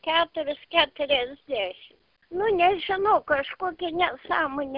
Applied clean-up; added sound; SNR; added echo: none; none; none; none.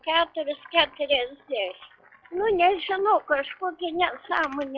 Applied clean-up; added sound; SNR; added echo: classical method log-MMSE.